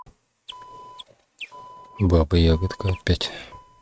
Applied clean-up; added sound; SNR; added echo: neural mask model RNNoise.